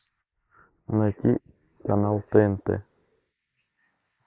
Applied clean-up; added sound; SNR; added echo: neural mask model Resemble Enhance denoiser.